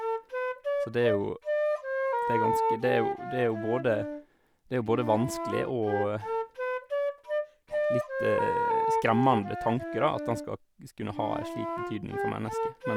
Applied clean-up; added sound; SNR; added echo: none; Wind instrument, woodwind instrument; 0 dB; none.